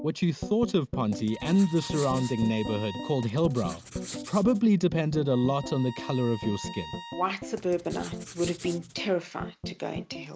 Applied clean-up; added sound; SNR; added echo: none; Bowed string instrument + Writing; 16 dB; none.